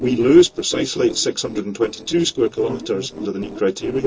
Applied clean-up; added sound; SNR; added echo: neural separator model SepFormer DNS4.